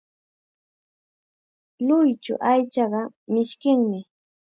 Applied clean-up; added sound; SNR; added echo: none; none; none; none.